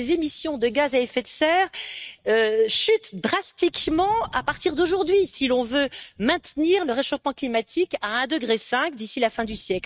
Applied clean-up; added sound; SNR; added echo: neural mask model RNNoise.